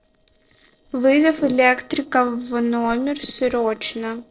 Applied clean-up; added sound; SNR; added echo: neural separator model SepFormer DNS4.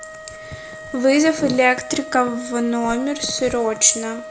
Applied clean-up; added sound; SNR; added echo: none; Wind instrument, woodwind instrument; 15 dB; none.